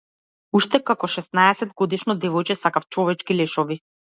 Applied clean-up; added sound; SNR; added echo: none; none; none; none.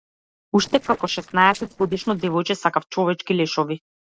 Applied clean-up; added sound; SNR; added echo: neural separator model SepFormer DNS4.